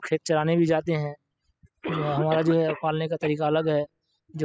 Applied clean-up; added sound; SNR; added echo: classical method spectral subtraction.